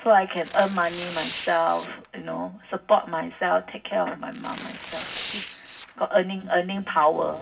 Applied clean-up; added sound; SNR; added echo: none; Tearing; 16 dB; reverberation time 0.4 s.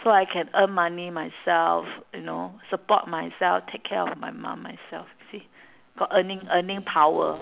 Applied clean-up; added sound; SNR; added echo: none; none; none; none.